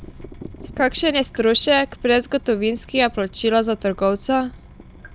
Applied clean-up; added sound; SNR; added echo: none; Drip / Water tap, faucet; 18 dB; none.